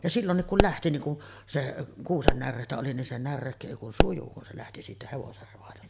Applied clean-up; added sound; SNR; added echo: none; Explosion; -1 dB; none.